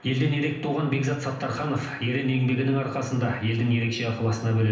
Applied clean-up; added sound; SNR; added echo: none; none; none; reverberation time 0.8 s.